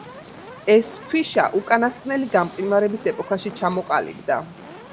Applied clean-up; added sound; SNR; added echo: none; Fire; 18 dB; none.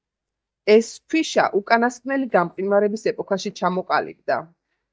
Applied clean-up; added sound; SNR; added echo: neural mask model DeepFilterNet 3.